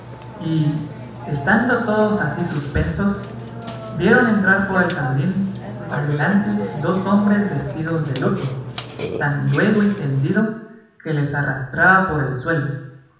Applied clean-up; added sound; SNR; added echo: none; Burping, eructation; 12 dB; reverberation time 0.9 s.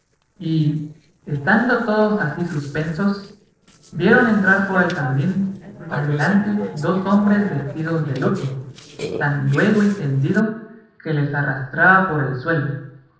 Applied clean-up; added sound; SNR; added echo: neural separator model SepFormer DNS4.